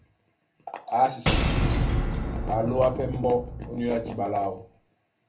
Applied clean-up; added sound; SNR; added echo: none; Shatter / Boom; -1 dB; reverberation time 0.3 s.